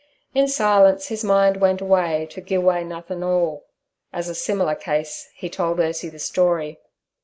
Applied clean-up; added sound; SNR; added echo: neural mask model Resemble Enhance denoiser.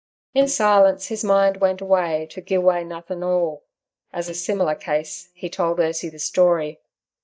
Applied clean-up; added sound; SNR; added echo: neural mask model DeepFilterNet 3.